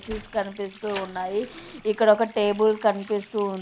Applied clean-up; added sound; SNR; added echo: none; Sliding door + Water tap, faucet; 19 dB; none.